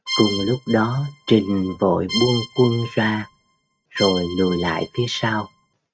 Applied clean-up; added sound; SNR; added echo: neural mask model RNNoise.